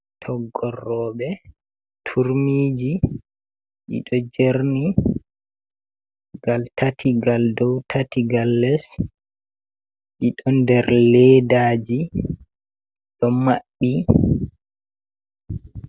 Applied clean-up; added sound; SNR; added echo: none; none; none; none.